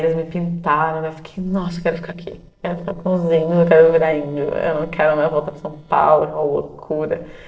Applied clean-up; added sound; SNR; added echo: neural separator model SepFormer DNS4.